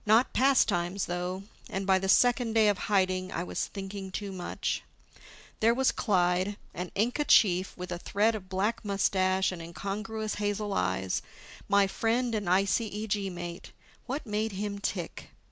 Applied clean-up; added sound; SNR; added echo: none; none; none; none.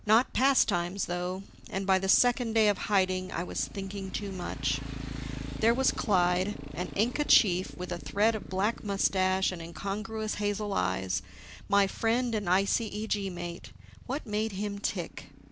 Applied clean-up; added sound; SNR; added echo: none; Motorcycle; 13 dB; none.